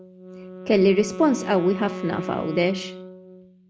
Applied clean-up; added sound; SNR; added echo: none; Wind instrument, woodwind instrument; 12 dB; none.